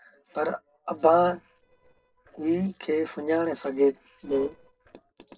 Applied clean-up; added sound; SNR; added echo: neural separator model SepFormer DNS4.